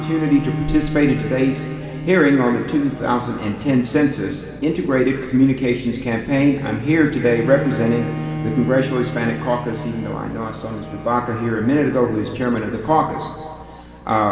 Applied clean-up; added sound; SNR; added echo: none; Bowed string instrument; 11 dB; reverberation time 2.1 s.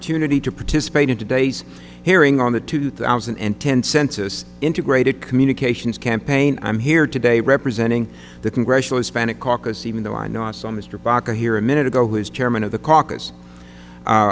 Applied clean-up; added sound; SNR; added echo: none; none; none; none.